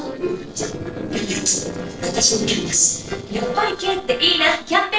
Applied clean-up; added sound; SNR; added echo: neural separator model SepFormer DNS4.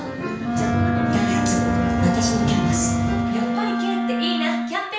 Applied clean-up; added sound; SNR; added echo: none; Wind instrument, woodwind instrument; -1 dB; reverberation time 0.5 s.